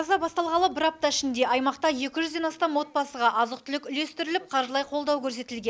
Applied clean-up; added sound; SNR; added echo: none; none; none; none.